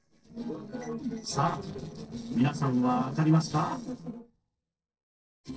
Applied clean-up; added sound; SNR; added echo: neural separator model SepFormer DNS4.